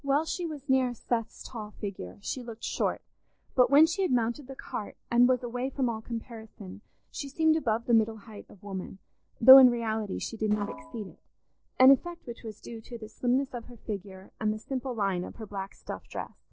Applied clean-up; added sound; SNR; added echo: neural separator model SepFormer DNS4.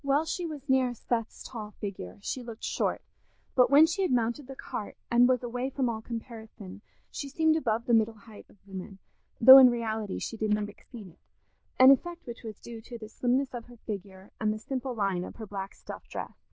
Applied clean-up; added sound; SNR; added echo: neural diffusion model UNIVERSE++.